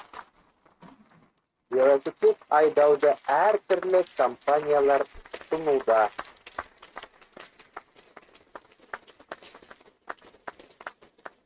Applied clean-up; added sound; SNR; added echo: neural mask model RNNoise.